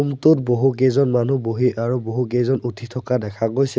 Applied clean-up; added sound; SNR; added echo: none; none; none; none.